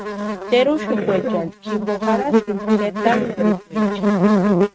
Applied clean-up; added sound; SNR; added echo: neural mask model RNNoise.